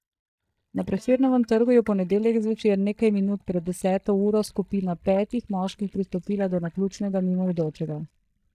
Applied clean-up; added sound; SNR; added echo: neural mask model DeepFilterNet 3.